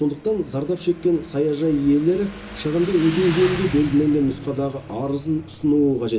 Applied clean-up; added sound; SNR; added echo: none; Motorcycle; 13 dB; reverberation time 0.2 s.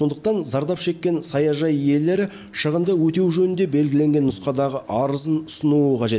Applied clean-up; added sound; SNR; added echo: none; none; none; none.